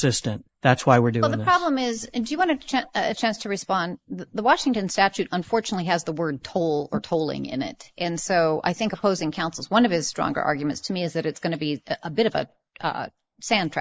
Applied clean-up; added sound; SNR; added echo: neural mask model Resemble Enhance denoiser.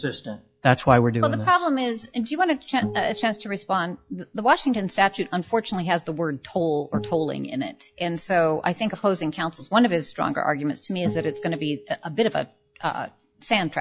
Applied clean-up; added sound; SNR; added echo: classical method log-MMSE.